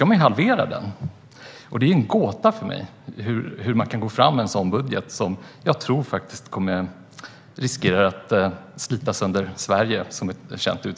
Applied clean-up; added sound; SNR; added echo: none; none; none; none.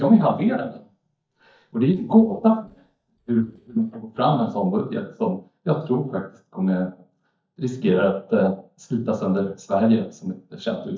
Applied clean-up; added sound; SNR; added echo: neural mask model DeepFilterNet 3.